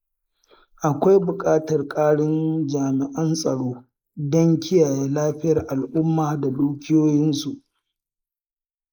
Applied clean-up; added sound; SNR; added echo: neural mask model Resemble Enhance denoiser.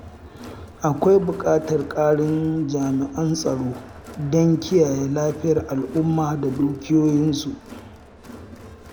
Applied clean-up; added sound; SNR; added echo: none; Crowd + Marimba, xylophone; 17 dB; none.